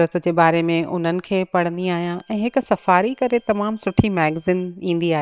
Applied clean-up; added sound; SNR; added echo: neural separator model SepFormer WHAM!.